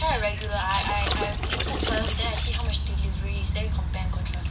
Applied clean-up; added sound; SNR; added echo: none; Water / Splash, splatter; 9 dB; none.